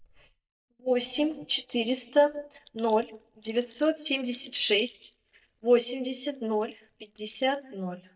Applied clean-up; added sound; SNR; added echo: neural mask model DeepFilterNet 3.